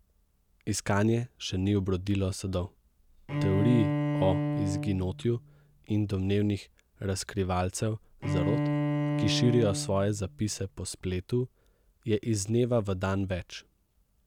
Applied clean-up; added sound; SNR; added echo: none; Bowed string instrument; 1 dB; none.